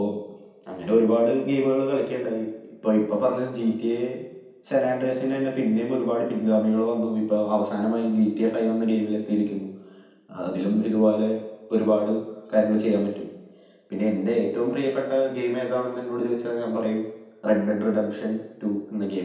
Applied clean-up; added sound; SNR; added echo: none; none; none; reverberation time 0.9 s.